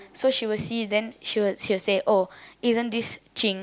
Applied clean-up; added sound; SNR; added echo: none; none; none; none.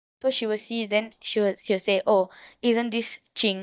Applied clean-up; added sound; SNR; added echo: neural mask model DeepFilterNet 3.